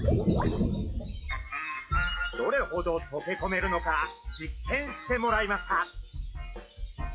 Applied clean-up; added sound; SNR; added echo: classical method log-MMSE.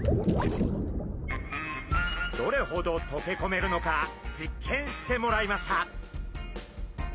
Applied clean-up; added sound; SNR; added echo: none; none; none; none.